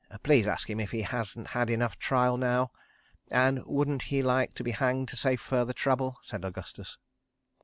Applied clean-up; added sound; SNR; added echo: none; none; none; none.